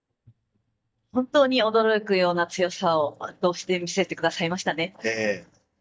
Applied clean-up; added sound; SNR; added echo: neural mask model DeepFilterNet 3.